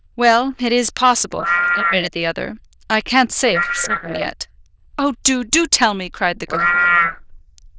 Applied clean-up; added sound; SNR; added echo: neural diffusion model UNIVERSE++.